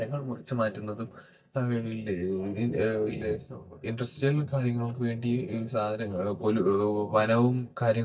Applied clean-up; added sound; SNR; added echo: neural mask model DeepFilterNet 3.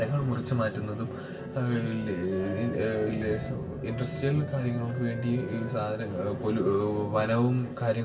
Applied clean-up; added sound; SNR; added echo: none; Wind instrument, woodwind instrument; 18 dB; reverberation time 0.2 s.